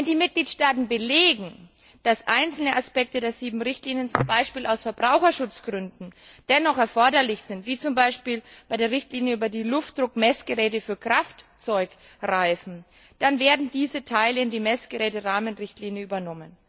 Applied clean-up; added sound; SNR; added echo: none; none; none; none.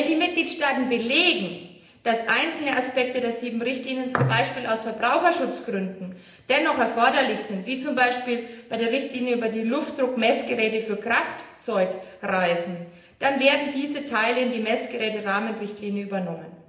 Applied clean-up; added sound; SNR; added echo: none; none; none; reverberation time 0.8 s.